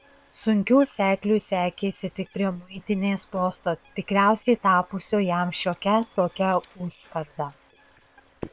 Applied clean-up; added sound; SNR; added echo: neural separator model SepFormer WHAM!.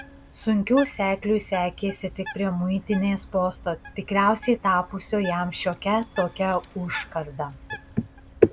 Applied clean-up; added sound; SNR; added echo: none; Bird; 17 dB; none.